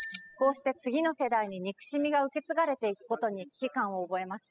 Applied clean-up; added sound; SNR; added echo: classical method spectral subtraction.